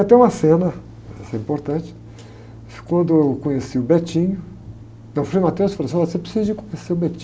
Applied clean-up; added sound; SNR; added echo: none; none; none; none.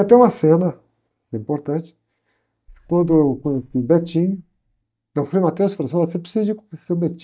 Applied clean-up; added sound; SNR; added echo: neural mask model DeepFilterNet 3.